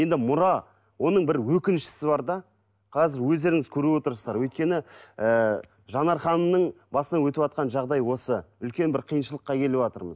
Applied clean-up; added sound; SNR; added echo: none; none; none; none.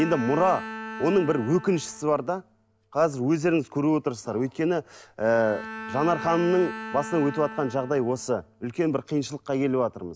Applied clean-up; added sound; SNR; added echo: none; Bowed string instrument; 14 dB; none.